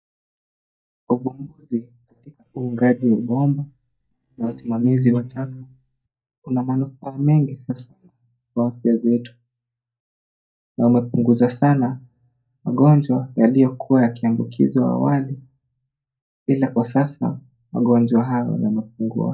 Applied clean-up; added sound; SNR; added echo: neural mask model DeepFilterNet 3.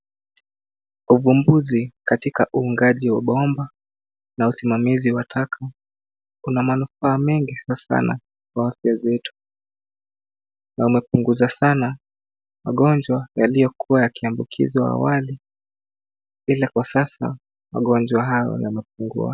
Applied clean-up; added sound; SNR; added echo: none; none; none; none.